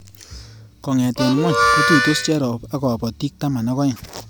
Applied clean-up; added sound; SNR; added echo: none; Harmonica; -1 dB; none.